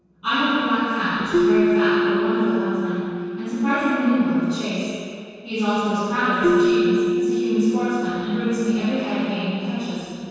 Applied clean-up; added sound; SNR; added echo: none; Keyboard (musical); 2 dB; reverberation time 2.2 s.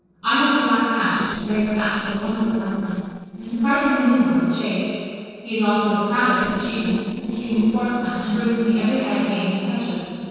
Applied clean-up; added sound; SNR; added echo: neural separator model SepFormer DNS4.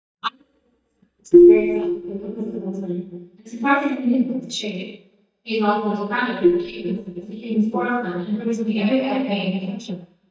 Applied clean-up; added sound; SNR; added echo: neural mask model DeepFilterNet 3.